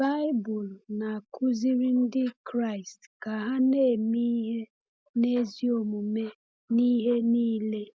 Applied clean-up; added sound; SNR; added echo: none; none; none; none.